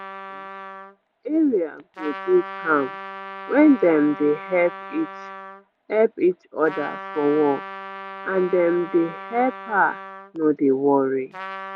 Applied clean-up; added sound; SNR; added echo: none; Trumpet; 14 dB; none.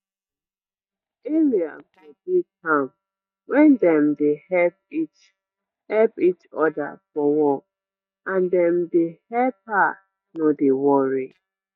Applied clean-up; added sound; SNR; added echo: neural mask model DeepFilterNet 3.